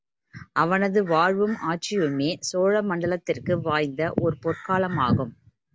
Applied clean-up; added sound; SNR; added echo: none; none; none; none.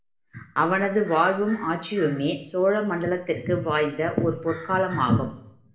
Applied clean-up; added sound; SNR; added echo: none; Piano; 16 dB; reverberation time 0.6 s.